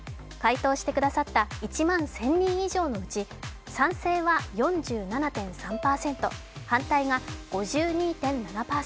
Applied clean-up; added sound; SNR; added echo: none; Bowed string instrument; 17 dB; none.